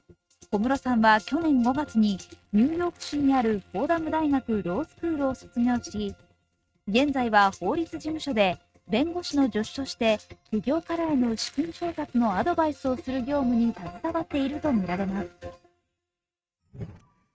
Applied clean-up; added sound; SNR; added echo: neural mask model RNNoise.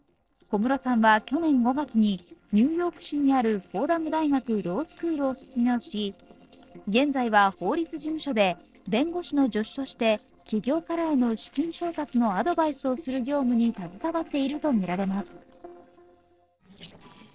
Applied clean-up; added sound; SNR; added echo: neural separator model SepFormer DNS4.